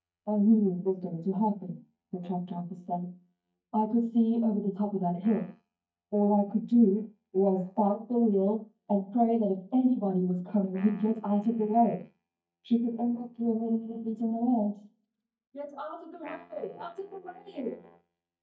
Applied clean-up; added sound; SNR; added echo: neural mask model DeepFilterNet 3.